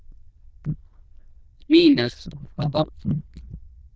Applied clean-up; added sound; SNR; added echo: neural diffusion model UNIVERSE++.